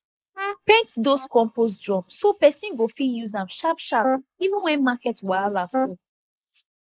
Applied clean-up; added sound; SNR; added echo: neural mask model Resemble Enhance denoiser.